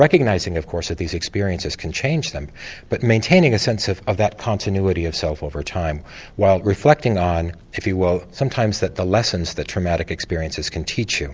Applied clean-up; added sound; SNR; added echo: none; none; none; none.